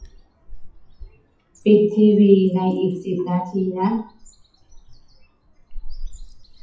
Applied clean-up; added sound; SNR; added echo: classical method WPE with log-MMSE.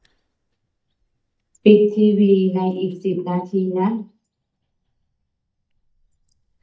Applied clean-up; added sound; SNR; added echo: neural mask model DeepFilterNet 3.